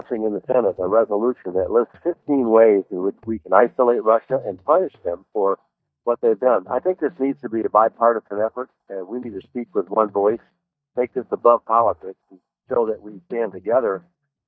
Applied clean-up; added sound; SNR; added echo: neural mask model DeepFilterNet 3.